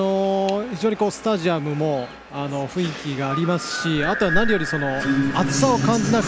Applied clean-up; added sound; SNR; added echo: none; Clock; 12 dB; none.